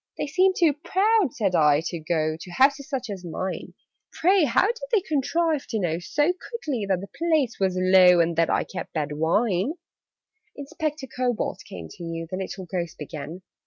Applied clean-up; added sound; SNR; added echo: none; none; none; none.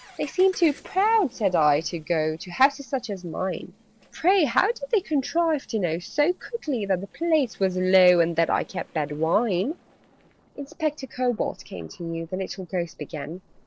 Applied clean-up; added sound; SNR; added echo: neural separator model SepFormer DNS4.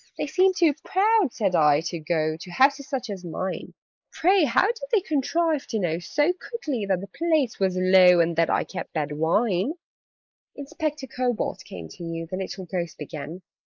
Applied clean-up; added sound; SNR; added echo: neural mask model Resemble Enhance denoiser.